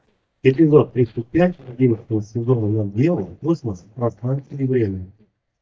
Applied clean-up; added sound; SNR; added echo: neural mask model DeepFilterNet 3.